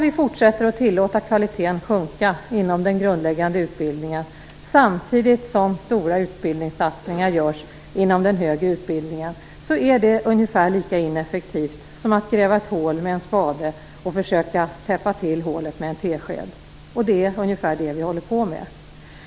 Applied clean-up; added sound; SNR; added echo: none; none; none; none.